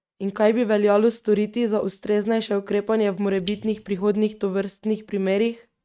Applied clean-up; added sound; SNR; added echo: neural mask model RNNoise.